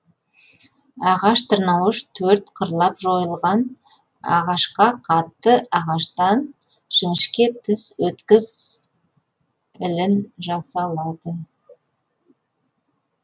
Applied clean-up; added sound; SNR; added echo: none; none; none; none.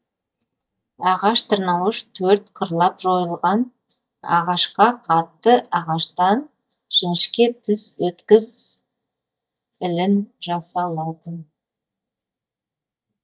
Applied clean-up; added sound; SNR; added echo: neural mask model DeepFilterNet 3.